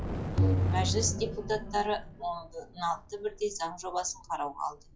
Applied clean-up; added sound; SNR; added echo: classical method log-MMSE.